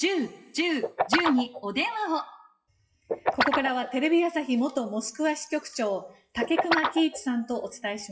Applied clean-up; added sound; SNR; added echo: classical method WPE with log-MMSE.